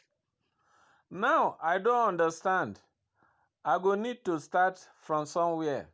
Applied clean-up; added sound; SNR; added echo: none; none; none; none.